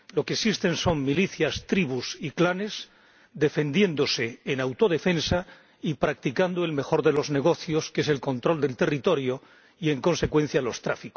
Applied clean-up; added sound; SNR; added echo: none; none; none; none.